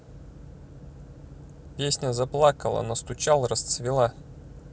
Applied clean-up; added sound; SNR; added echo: none; none; none; none.